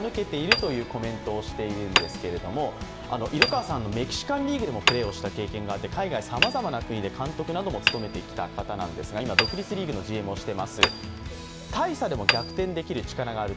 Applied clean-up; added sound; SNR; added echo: none; Hammer; 2 dB; none.